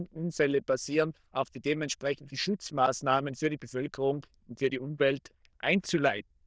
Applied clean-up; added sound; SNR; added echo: neural diffusion model UNIVERSE++.